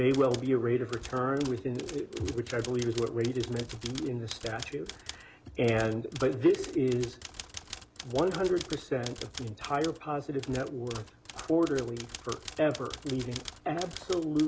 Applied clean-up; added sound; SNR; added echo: none; Typewriter; 14 dB; none.